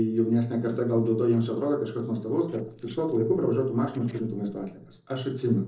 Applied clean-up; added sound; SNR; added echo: neural separator model SepFormer DNS4.